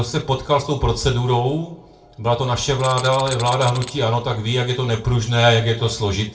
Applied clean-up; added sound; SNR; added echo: none; Tools; 13 dB; reverberation time 0.3 s.